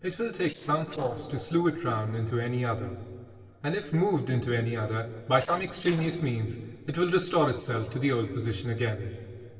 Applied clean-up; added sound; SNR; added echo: neural separator model SepFormer DNS4.